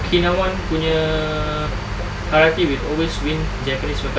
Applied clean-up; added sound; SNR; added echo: none; none; none; none.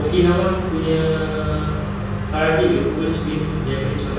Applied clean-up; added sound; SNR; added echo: none; none; none; reverberation time 1.3 s.